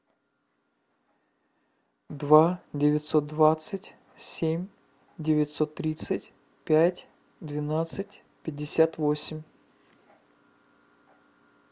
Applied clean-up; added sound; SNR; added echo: none; none; none; none.